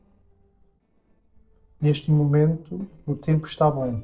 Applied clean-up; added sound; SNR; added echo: neural separator model SepFormer DNS4.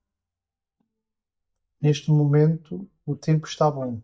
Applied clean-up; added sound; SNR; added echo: neural mask model DeepFilterNet 3.